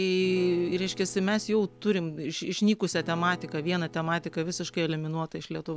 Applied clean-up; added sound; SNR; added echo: none; Acoustic guitar / Strum; 18 dB; none.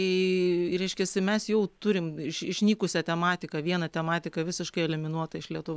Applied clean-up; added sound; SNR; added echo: none; none; none; none.